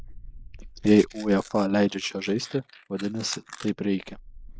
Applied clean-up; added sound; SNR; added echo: neural mask model Resemble Enhance denoiser.